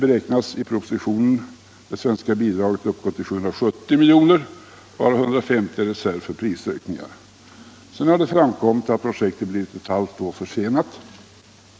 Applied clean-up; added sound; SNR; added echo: none; none; none; none.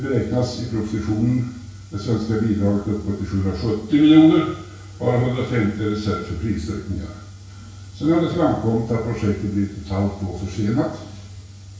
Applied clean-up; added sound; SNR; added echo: none; none; none; reverberation time 0.6 s.